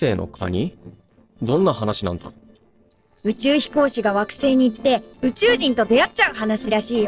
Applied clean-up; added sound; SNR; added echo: neural separator model SepFormer DNS4.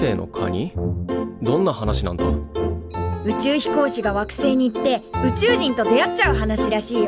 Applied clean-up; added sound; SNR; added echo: none; none; none; none.